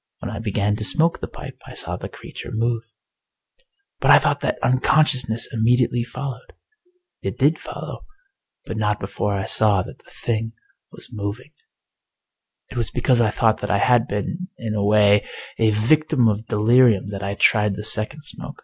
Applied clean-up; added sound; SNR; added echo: none; none; none; none.